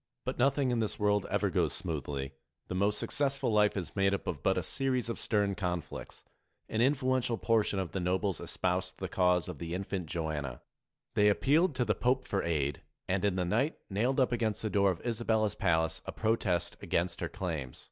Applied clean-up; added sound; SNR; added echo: none; none; none; none.